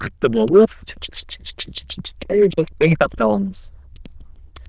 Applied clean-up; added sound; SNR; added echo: neural diffusion model UNIVERSE++.